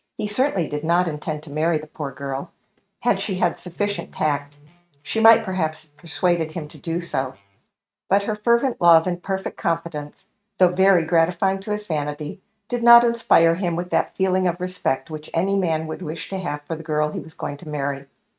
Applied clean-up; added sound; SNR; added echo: neural mask model RNNoise.